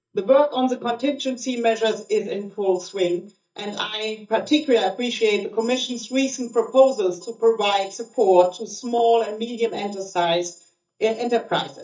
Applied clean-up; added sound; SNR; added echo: neural mask model DeepFilterNet 3.